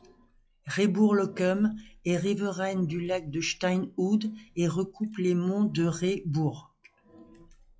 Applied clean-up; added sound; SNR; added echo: classical method log-MMSE.